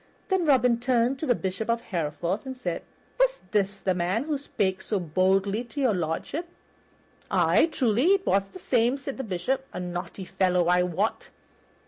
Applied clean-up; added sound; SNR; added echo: none; none; none; none.